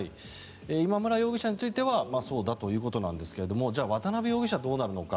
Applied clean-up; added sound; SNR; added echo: none; none; none; none.